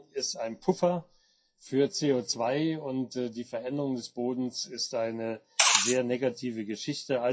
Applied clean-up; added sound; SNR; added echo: classical method WPE with log-MMSE.